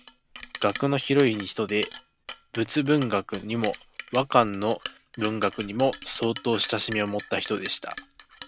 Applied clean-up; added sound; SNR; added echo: none; Chink, clink; 12 dB; none.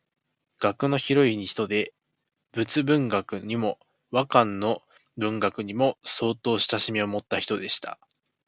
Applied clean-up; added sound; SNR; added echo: none; none; none; none.